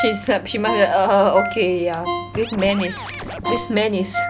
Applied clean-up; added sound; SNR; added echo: none; Scratching (performance technique) + Ringtone; 8 dB; none.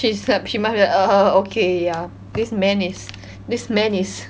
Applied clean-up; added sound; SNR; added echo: none; none; none; none.